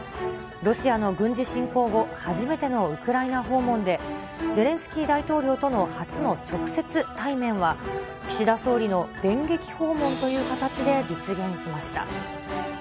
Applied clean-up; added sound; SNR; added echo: none; none; none; none.